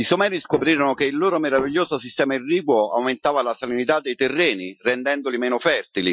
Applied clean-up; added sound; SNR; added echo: classical method Wiener filter.